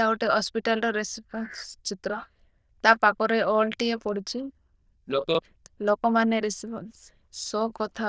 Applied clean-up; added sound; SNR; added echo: neural diffusion model UNIVERSE++.